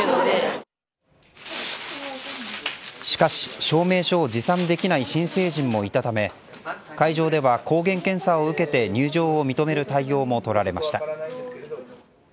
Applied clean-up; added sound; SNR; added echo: none; none; none; none.